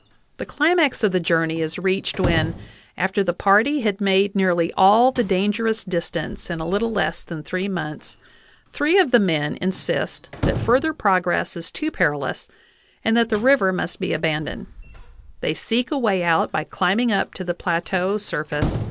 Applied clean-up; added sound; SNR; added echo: none; Squeak / Slam / Wood; 13 dB; none.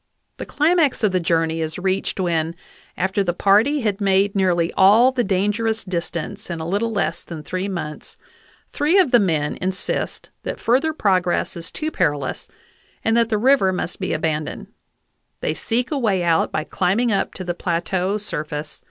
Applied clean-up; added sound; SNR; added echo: none; none; none; none.